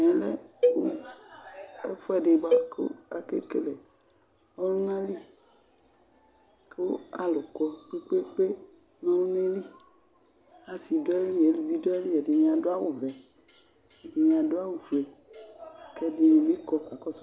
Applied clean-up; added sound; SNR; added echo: none; Cowbell; 3 dB; none.